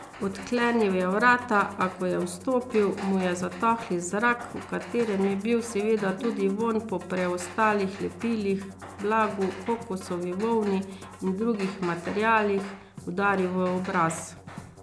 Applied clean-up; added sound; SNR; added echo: none; Hammer + Musical instrument; 15 dB; none.